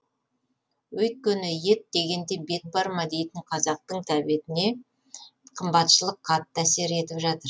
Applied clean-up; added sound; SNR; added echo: none; none; none; none.